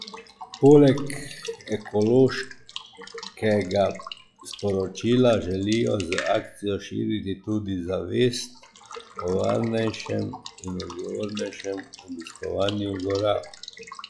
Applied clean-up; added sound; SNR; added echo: classical method log-MMSE.